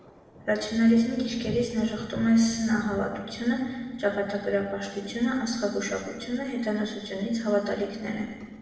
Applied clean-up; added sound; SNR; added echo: none; Thunder; 18 dB; reverberation time 1.2 s.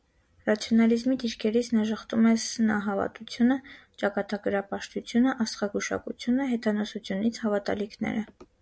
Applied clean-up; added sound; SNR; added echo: none; none; none; none.